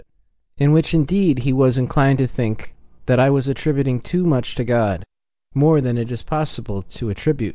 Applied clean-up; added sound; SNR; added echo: none; none; none; none.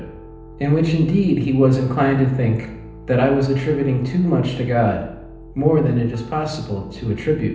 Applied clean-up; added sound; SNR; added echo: none; Piano; 18 dB; reverberation time 0.8 s.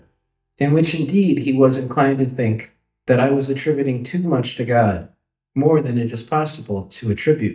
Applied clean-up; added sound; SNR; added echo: neural mask model DeepFilterNet 3.